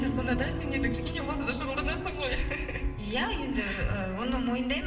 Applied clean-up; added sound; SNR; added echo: none; Piano; 8 dB; reverberation time 0.8 s.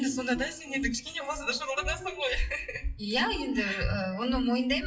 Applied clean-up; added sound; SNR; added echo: classical method WPE with log-MMSE.